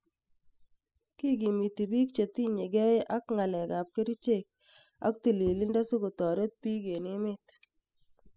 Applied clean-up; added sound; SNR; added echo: classical method spectral subtraction.